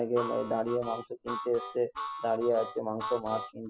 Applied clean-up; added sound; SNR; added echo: classical method spectral subtraction.